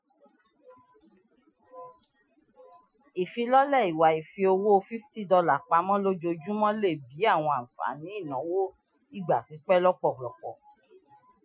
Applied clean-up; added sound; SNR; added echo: classical method Wiener filter.